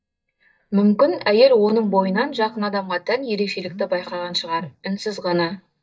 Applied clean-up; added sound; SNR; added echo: neural mask model DeepFilterNet 3.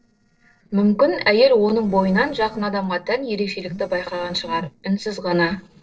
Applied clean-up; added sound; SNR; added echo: neural separator model SepFormer DNS4.